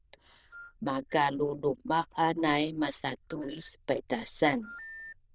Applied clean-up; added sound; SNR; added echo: neural diffusion model UNIVERSE++.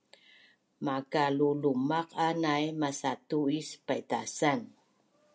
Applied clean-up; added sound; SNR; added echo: none; none; none; none.